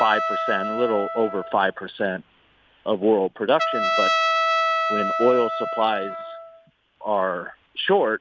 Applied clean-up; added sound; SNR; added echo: none; Trumpet; 2 dB; none.